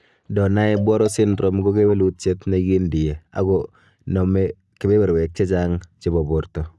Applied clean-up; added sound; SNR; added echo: neural mask model DeepFilterNet 3.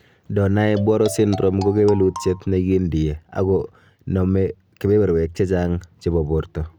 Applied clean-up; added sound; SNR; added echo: none; Marimba, xylophone; 15 dB; none.